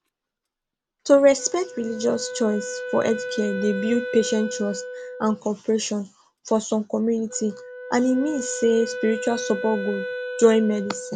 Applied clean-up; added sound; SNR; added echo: none; Wind instrument, woodwind instrument; 10 dB; none.